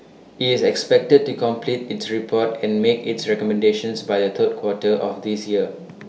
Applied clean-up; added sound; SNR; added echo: none; none; none; none.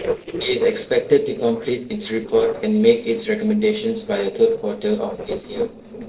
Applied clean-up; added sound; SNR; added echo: neural separator model SepFormer DNS4.